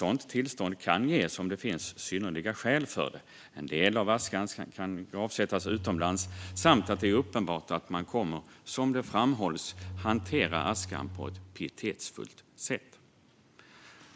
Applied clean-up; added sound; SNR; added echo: none; Bowed string instrument; 11 dB; none.